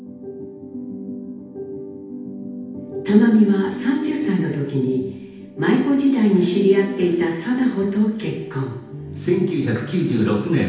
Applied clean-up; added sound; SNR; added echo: none; none; none; reverberation time 0.8 s.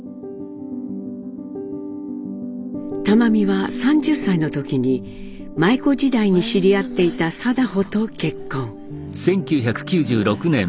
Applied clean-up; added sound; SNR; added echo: none; none; none; none.